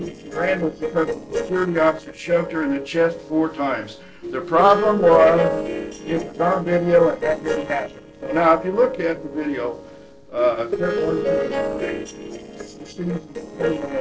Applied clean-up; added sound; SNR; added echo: neural separator model SepFormer DNS4.